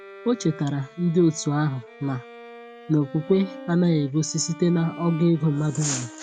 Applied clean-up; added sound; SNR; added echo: none; Bowed string instrument; 18 dB; none.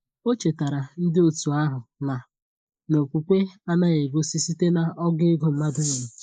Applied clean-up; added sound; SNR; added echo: neural mask model Resemble Enhance denoiser.